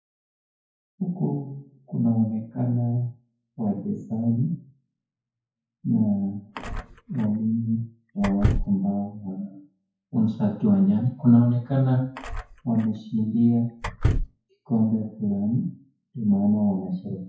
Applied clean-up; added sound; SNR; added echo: classical method WPE with log-MMSE.